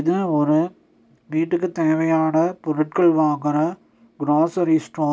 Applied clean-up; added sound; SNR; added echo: none; none; none; none.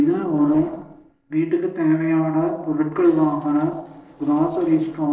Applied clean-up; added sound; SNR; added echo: neural separator model SepFormer DNS4.